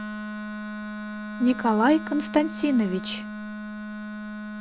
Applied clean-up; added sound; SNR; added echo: none; Wind instrument, woodwind instrument; 8 dB; none.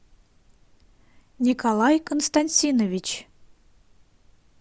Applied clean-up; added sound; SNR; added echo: none; none; none; none.